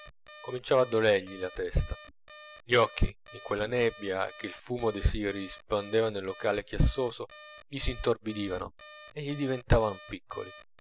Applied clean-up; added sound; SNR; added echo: none; Alarm; 13 dB; none.